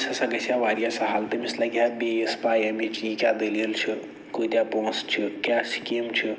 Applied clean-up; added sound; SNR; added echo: none; none; none; none.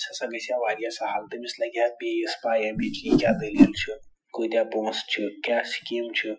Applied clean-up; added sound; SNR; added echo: classical method Wiener filter.